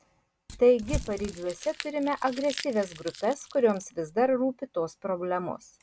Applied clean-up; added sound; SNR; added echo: none; Crumpling, crinkling / Crushing; 12 dB; none.